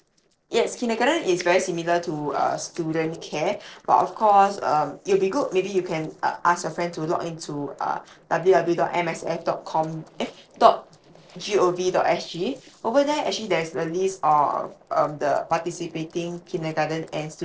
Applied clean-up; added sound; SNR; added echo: neural separator model SepFormer DNS4.